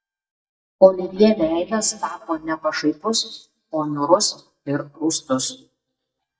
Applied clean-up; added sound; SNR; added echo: neural mask model DeepFilterNet 3.